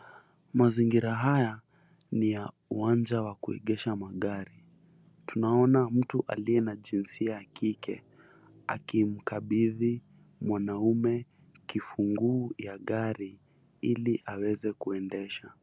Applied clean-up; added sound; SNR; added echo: none; none; none; none.